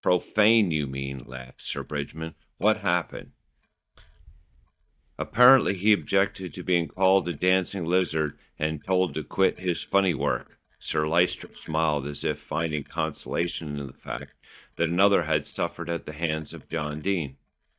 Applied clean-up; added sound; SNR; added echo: neural mask model DeepFilterNet 3.